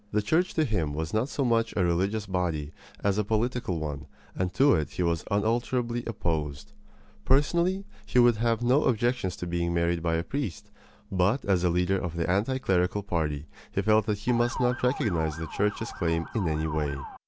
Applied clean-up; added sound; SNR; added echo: none; Motor vehicle (road) / Siren; 12 dB; none.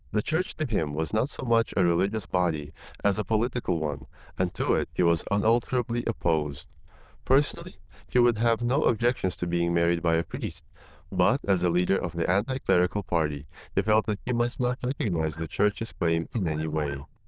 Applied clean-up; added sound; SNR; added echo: neural diffusion model UNIVERSE++.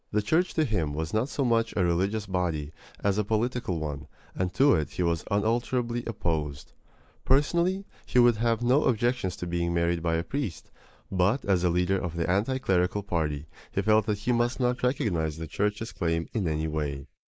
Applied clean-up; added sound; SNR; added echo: neural mask model Resemble Enhance denoiser.